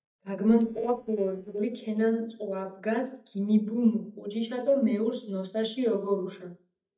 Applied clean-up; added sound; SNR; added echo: neural mask model DeepFilterNet 3.